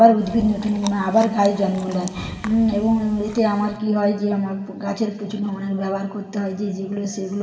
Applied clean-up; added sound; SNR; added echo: none; Chewing, mastication; 16 dB; reverberation time 1.9 s.